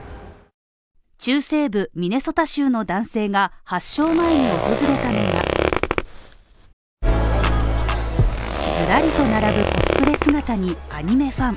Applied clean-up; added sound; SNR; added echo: none; Zipper (clothing); 2 dB; none.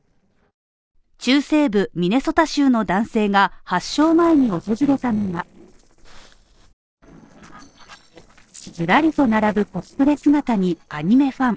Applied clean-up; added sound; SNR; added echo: neural separator model SepFormer DNS4.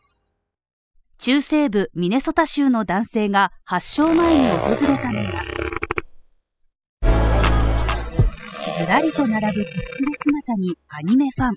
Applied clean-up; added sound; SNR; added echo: classical method spectral subtraction.